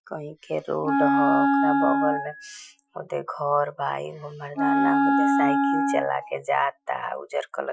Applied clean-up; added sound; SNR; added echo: classical method Wiener filter.